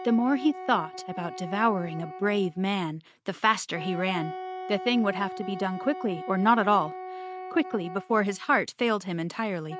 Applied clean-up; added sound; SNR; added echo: neural mask model RNNoise.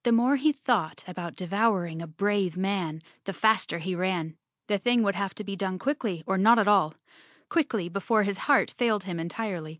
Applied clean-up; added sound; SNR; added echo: none; none; none; none.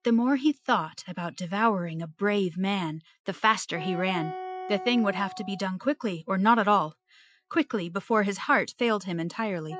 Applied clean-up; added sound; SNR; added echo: classical method Wiener filter.